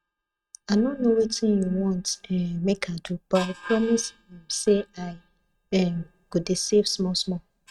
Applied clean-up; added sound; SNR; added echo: neural mask model RNNoise.